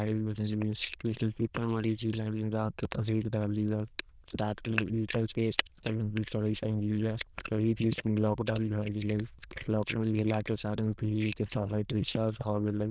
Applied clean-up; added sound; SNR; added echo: neural diffusion model UNIVERSE++.